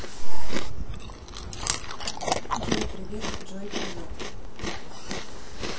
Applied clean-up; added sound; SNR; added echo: none; Chewing, mastication; 12 dB; reverberation time 0.3 s.